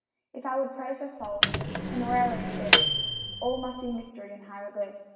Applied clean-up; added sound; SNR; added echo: none; Microwave oven; -5 dB; reverberation time 1.1 s.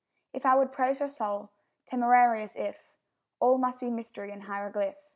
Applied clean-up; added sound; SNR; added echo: none; none; none; none.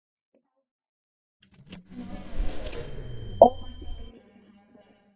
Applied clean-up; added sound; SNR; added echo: neural mask model DeepFilterNet 3.